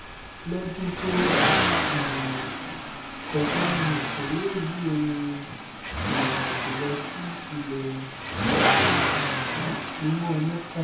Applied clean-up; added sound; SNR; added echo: none; Accelerating, revving, vroom; -3 dB; reverberation time 0.6 s.